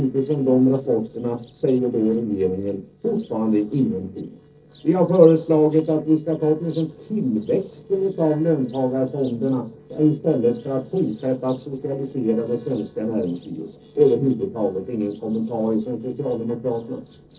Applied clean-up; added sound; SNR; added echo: neural separator model SepFormer DNS4.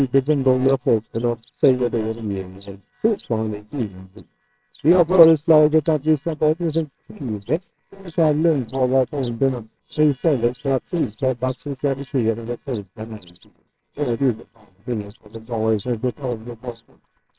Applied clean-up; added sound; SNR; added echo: neural separator model SepFormer WHAMR!.